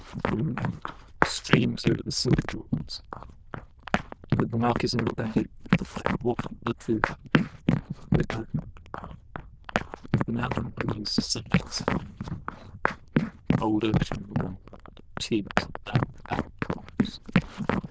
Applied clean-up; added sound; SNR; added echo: neural diffusion model UNIVERSE++.